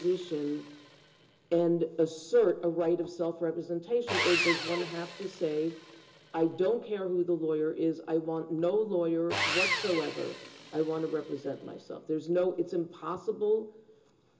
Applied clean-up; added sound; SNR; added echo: none; Sawing; 9 dB; reverberation time 0.2 s.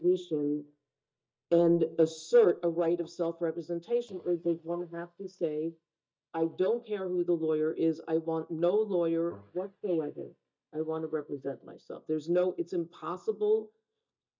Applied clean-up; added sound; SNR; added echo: neural mask model DeepFilterNet 3.